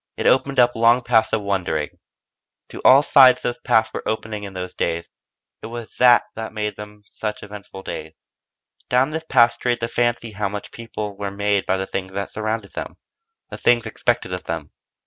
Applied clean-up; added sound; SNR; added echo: none; none; none; none.